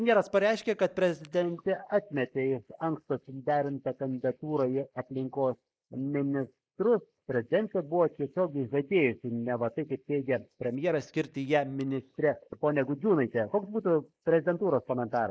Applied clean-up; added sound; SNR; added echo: neural mask model Resemble Enhance denoiser.